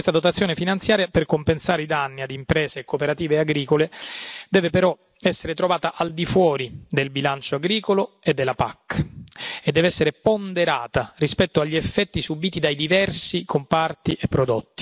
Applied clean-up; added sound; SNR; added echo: none; none; none; none.